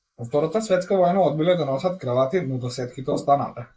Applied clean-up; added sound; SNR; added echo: neural mask model Resemble Enhance denoiser.